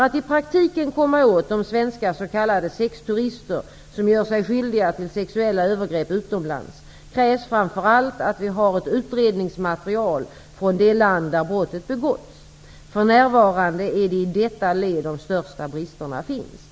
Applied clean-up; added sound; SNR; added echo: none; none; none; none.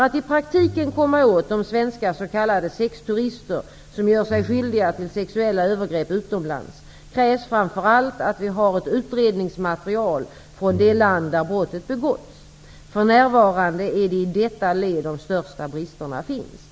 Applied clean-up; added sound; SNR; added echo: none; Bowed string instrument; 18 dB; none.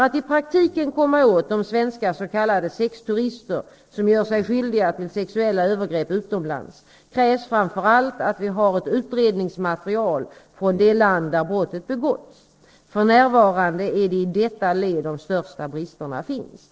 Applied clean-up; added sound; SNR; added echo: neural separator model SepFormer DNS4.